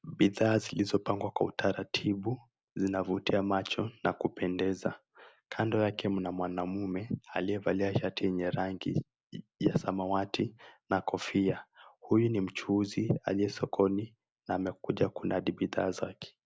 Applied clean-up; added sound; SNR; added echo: none; none; none; none.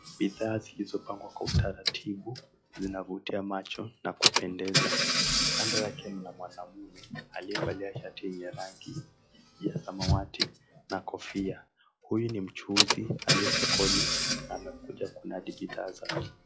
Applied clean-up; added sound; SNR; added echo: classical method log-MMSE.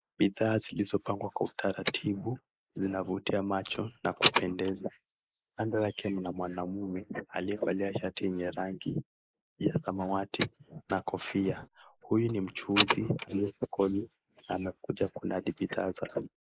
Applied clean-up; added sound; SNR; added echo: neural mask model Resemble Enhance denoiser.